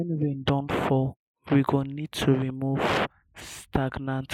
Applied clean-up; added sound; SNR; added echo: neural mask model Resemble Enhance denoiser.